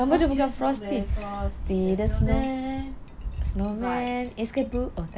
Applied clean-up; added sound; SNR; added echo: none; Chink, clink; 17 dB; none.